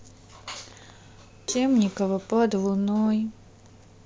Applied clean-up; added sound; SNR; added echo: none; Tap + Cowbell; 19 dB; none.